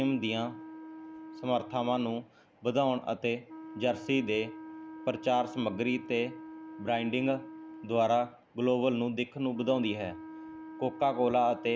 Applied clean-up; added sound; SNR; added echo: none; Wind instrument, woodwind instrument; 15 dB; none.